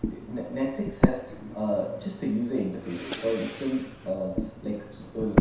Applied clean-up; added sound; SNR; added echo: none; Breathing; 0 dB; reverberation time 0.7 s.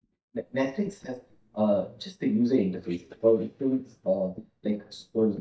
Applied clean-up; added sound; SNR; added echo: neural mask model DeepFilterNet 3.